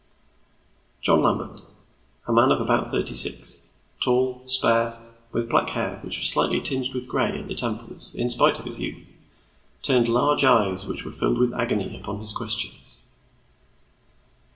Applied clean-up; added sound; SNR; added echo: none; none; none; reverberation time 0.7 s.